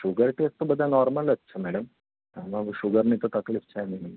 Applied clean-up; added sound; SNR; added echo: none; none; none; none.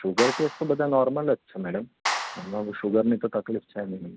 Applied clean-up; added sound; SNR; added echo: none; Clapping; 6 dB; none.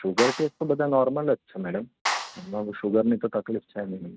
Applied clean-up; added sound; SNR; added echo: neural mask model RNNoise.